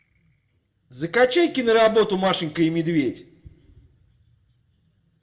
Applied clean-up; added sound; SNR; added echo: none; none; none; reverberation time 0.6 s.